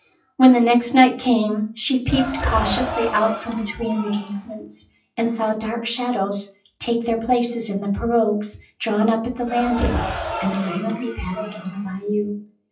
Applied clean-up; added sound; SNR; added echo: classical method WPE with log-MMSE.